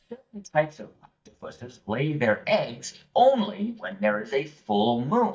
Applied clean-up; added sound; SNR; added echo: neural mask model DeepFilterNet 3.